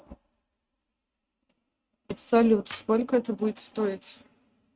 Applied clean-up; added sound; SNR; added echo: neural mask model RNNoise.